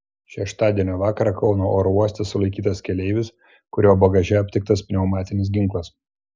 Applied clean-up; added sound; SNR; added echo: none; none; none; none.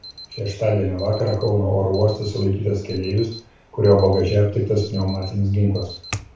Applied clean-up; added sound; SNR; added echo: none; Alarm; 19 dB; reverberation time 0.4 s.